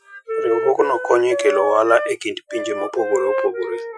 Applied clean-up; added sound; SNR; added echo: classical method Wiener filter.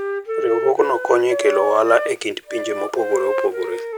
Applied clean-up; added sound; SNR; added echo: none; Wind instrument, woodwind instrument; 5 dB; none.